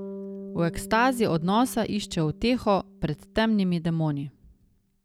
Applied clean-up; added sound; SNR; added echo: none; Bass guitar; 16 dB; none.